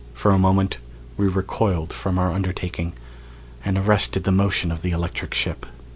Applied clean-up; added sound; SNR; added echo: none; none; none; none.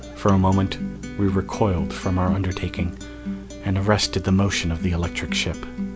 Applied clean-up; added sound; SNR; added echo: none; Acoustic guitar; 8 dB; none.